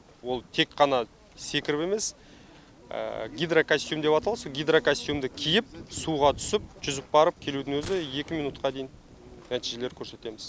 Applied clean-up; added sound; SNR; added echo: none; Gunshot, gunfire; 18 dB; none.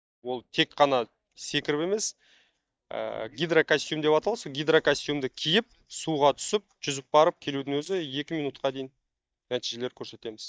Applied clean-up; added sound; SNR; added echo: neural mask model DeepFilterNet 3.